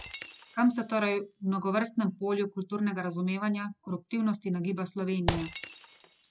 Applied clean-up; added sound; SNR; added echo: none; Shatter; 12 dB; none.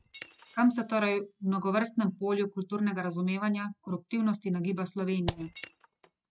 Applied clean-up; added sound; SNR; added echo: neural mask model RNNoise.